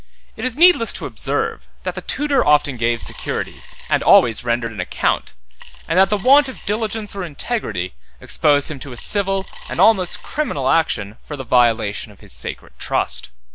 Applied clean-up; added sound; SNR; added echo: none; Coin (dropping) / Glass; 15 dB; none.